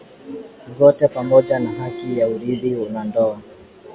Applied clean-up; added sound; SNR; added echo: none; Bowed string instrument; 14 dB; none.